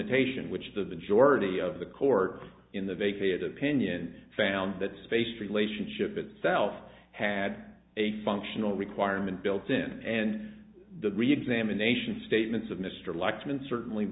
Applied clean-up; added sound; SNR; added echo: none; none; none; none.